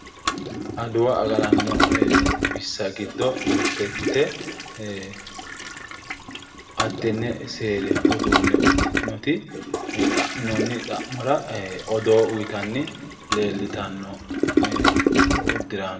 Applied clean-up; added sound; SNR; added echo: none; Toilet flush; -3 dB; reverberation time 1.3 s.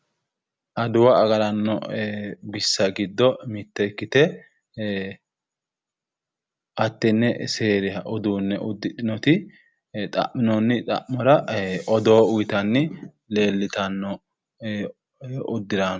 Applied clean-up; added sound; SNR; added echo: none; none; none; none.